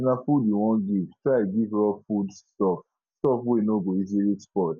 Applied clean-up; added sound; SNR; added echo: none; none; none; none.